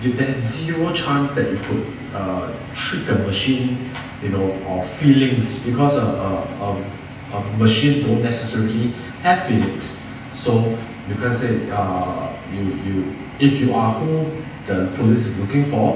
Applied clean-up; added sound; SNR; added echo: none; none; none; reverberation time 0.9 s.